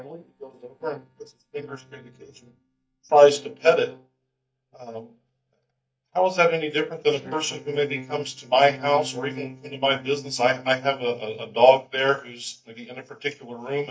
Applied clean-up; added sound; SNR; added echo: neural mask model DeepFilterNet 3.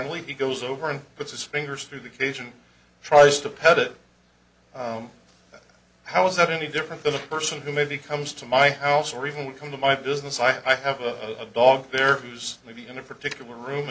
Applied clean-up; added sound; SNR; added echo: none; none; none; none.